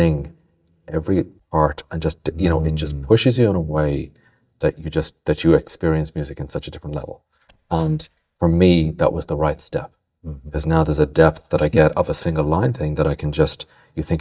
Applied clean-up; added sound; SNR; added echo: neural mask model DeepFilterNet 3.